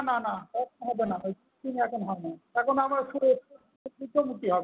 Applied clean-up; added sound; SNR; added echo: none; none; none; none.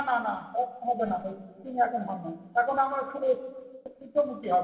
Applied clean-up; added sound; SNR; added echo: none; none; none; reverberation time 1.4 s.